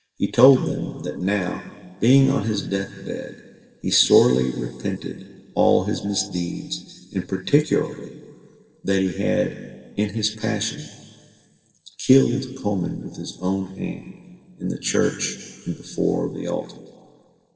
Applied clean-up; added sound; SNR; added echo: none; none; none; reverberation time 1.8 s.